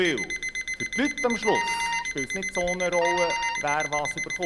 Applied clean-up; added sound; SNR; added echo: none; Wind instrument, woodwind instrument + Alarm; 1 dB; none.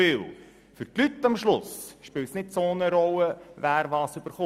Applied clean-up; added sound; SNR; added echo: none; none; none; none.